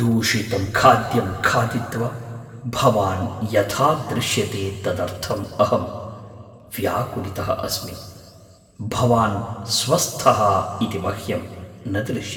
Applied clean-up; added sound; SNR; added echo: none; none; none; reverberation time 1.9 s.